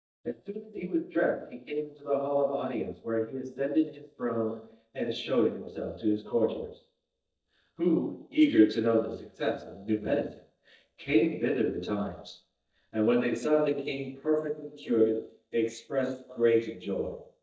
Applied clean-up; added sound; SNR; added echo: neural mask model DeepFilterNet 3.